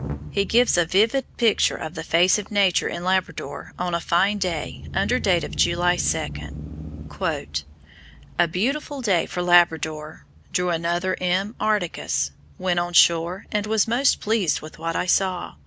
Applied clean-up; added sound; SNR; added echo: none; Engine starting / Accelerating, revving, vroom / Motor vehicle (road); 14 dB; none.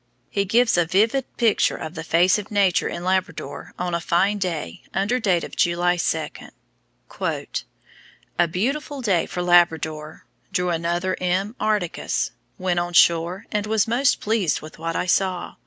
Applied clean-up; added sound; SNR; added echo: none; none; none; none.